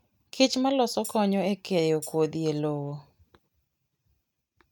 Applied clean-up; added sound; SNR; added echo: neural mask model RNNoise.